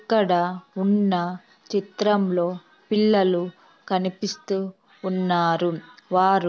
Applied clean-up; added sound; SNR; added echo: none; none; none; none.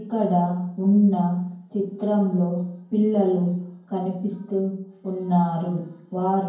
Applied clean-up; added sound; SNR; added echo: none; none; none; reverberation time 0.9 s.